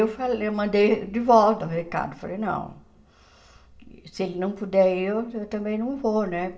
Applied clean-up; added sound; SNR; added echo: none; none; none; reverberation time 0.5 s.